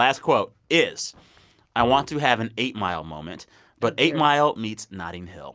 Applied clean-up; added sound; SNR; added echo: none; Bowed string instrument; 17 dB; none.